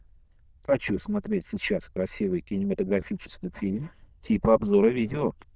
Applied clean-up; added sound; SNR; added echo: neural diffusion model UNIVERSE++.